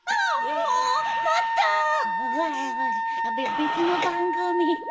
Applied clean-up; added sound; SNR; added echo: none; Wind instrument, woodwind instrument; 0 dB; reverberation time 1.1 s.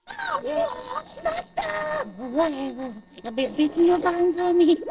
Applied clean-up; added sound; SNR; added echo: neural separator model SepFormer DNS4.